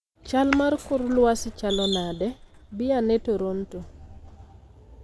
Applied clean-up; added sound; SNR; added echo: none; Tap / Hammer + Bus / Engine; 14 dB; none.